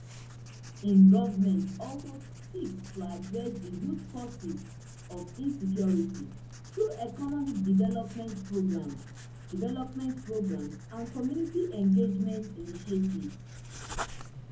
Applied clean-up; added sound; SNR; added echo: none; Writing; 14 dB; reverberation time 0.3 s.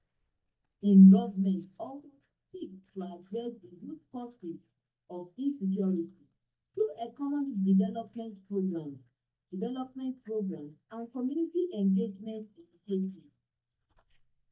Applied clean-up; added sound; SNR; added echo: neural mask model DeepFilterNet 3.